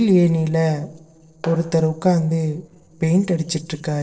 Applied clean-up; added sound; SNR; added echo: neural separator model SepFormer DNS4.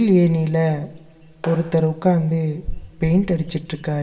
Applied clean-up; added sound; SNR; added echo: none; Clapping; 19 dB; reverberation time 1.8 s.